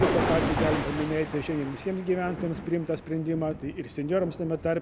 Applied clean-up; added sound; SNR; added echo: none; Thunder; 4 dB; none.